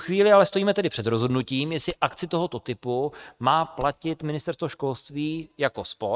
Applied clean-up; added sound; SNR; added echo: neural mask model RNNoise.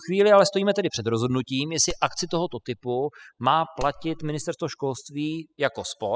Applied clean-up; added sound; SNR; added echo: classical method spectral subtraction.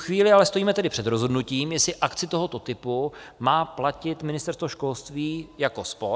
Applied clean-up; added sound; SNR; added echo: none; none; none; none.